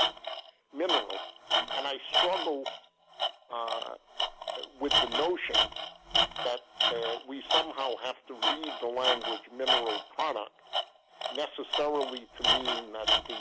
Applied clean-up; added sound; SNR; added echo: none; Tools; -4 dB; none.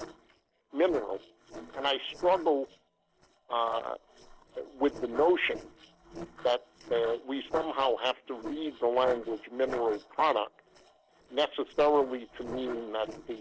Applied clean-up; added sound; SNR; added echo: neural separator model SepFormer DNS4.